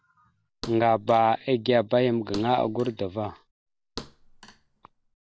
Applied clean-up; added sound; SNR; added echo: none; Thump, thud; 20 dB; none.